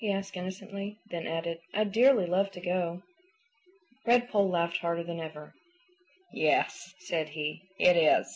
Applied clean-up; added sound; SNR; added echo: none; none; none; none.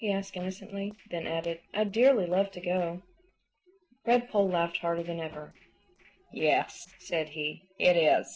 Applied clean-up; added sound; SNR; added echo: neural separator model SepFormer DNS4.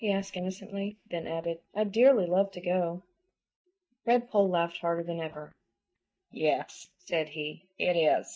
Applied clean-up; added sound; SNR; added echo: neural mask model DeepFilterNet 3.